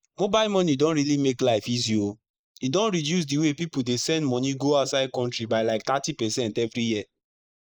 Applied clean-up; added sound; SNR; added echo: neural mask model Resemble Enhance denoiser.